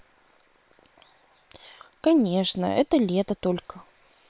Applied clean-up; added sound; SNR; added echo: neural separator model SepFormer WHAM!.